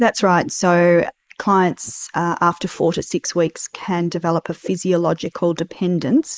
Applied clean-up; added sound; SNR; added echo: neural mask model Resemble Enhance denoiser.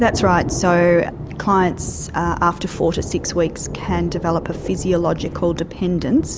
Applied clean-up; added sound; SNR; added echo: none; Thunder; 11 dB; none.